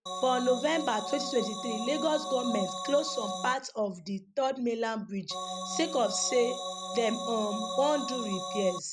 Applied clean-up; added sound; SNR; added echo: none; Organ; 5 dB; none.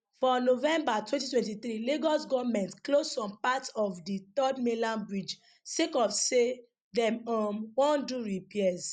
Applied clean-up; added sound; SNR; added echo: none; none; none; none.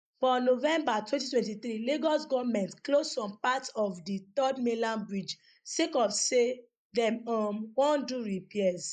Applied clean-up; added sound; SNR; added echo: neural mask model Resemble Enhance denoiser.